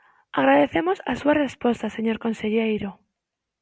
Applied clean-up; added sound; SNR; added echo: none; none; none; none.